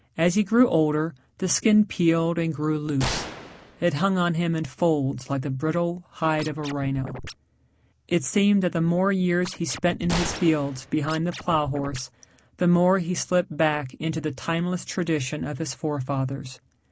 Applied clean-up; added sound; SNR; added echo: none; Scratching (performance technique) + Gunshot, gunfire; 13 dB; none.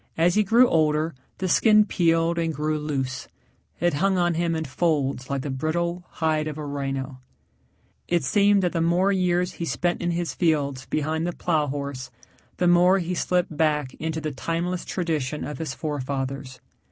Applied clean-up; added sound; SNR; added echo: none; none; none; none.